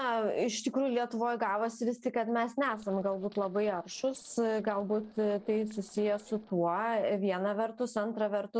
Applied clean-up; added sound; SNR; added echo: neural separator model SepFormer DNS4.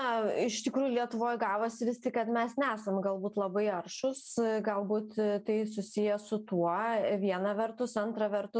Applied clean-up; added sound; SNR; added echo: none; none; none; none.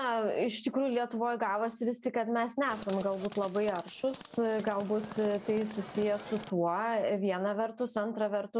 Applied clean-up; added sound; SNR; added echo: none; Livestock, farm animals, working animals; 15 dB; none.